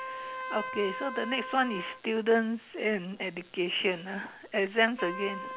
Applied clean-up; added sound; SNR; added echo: none; Trumpet; 10 dB; none.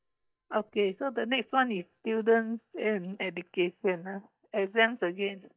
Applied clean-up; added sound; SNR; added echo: neural mask model DeepFilterNet 3.